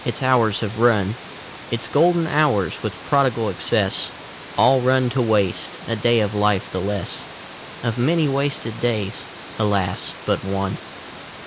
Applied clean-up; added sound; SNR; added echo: none; Water; 15 dB; none.